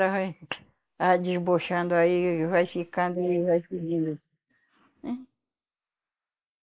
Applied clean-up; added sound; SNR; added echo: neural mask model Resemble Enhance denoiser.